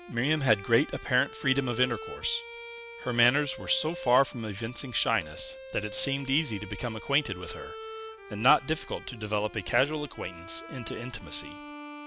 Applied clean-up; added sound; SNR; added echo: none; Bowed string instrument; 14 dB; none.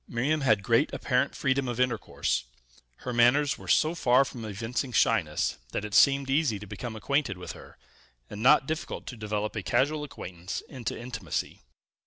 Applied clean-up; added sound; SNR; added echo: none; none; none; none.